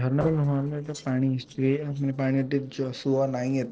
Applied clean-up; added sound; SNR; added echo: neural separator model SepFormer DNS4.